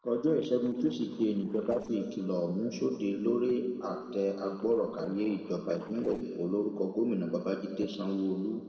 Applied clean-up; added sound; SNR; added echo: neural separator model SepFormer DNS4.